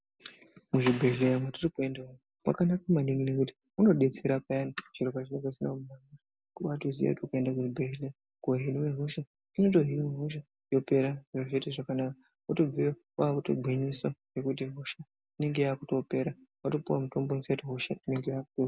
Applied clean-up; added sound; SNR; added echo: none; none; none; none.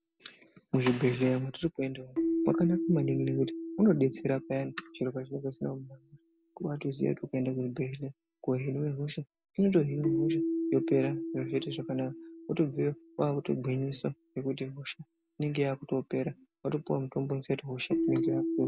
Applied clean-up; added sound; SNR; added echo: none; Keyboard (musical); 6 dB; none.